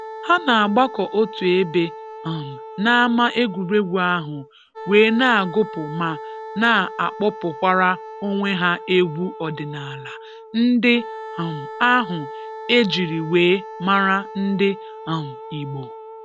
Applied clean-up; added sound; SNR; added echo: none; Wind instrument, woodwind instrument; 14 dB; none.